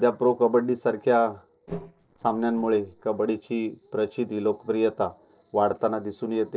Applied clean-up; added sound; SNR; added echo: neural separator model SepFormer DNS4.